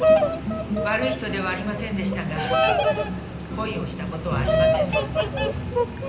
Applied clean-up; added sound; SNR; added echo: none; Bird vocalization, bird call, bird song; -3 dB; reverberation time 0.9 s.